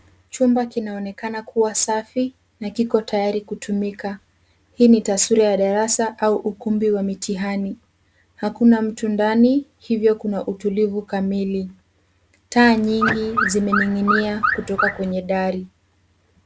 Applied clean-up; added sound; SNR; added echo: none; Alarm / Car; 3 dB; none.